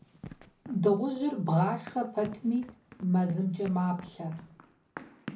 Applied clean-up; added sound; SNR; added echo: none; Run; 18 dB; reverberation time 0.4 s.